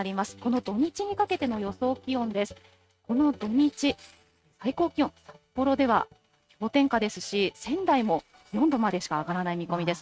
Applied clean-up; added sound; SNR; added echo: neural mask model RNNoise.